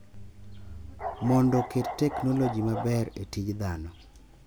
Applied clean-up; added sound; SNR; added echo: none; Bark; 8 dB; none.